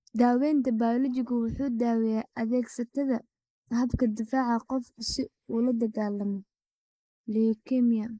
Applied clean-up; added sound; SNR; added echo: neural mask model Resemble Enhance denoiser.